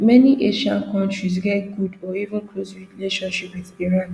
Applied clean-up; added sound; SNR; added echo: none; none; none; none.